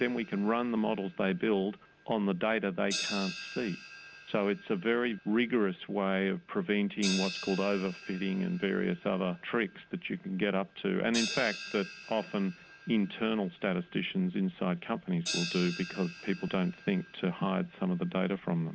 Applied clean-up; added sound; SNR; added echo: none; Crash cymbal; 13 dB; none.